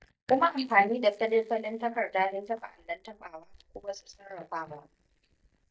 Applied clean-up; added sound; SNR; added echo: neural mask model DeepFilterNet 3.